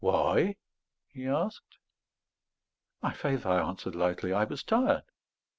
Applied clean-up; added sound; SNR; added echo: none; none; none; none.